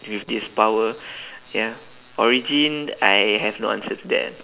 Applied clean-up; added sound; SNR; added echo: none; none; none; none.